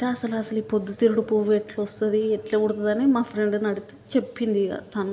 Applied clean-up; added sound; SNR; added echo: none; none; none; none.